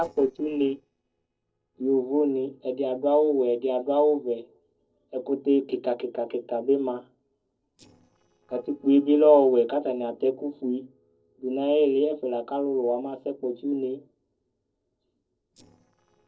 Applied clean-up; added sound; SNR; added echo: neural separator model SepFormer DNS4.